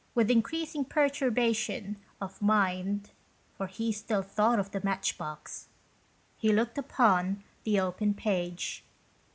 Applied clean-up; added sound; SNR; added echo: none; none; none; none.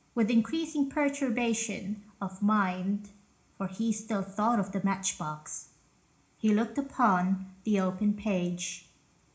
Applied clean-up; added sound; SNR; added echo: none; none; none; reverberation time 0.4 s.